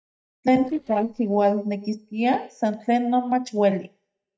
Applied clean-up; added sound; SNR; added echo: neural mask model DeepFilterNet 3.